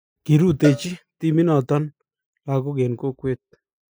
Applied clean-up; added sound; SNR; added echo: classical method spectral subtraction.